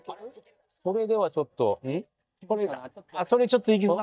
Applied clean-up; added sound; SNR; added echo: neural mask model DeepFilterNet 3.